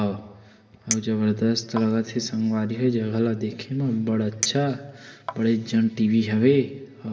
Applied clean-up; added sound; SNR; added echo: none; Chink, clink; 13 dB; reverberation time 1.8 s.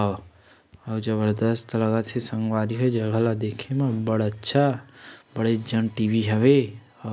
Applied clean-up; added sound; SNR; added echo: none; none; none; none.